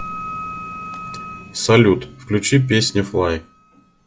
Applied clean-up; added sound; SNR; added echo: classical method log-MMSE.